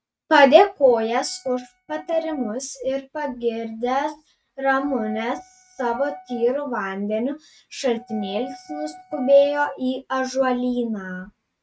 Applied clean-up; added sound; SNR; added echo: neural mask model RNNoise.